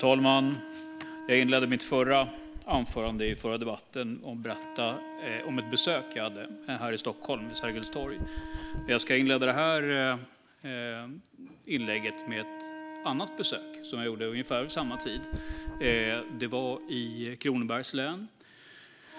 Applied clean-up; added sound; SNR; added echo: none; Wind instrument, woodwind instrument + Dog; 11 dB; none.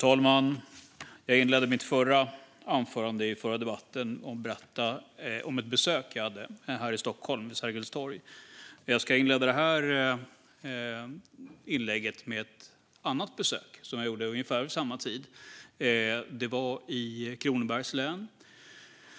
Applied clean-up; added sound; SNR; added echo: none; none; none; none.